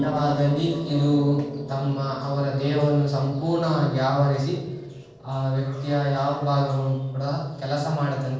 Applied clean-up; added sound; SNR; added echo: neural separator model SepFormer DNS4.